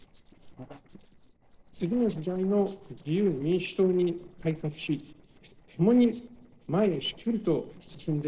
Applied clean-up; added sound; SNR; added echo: neural separator model SepFormer DNS4.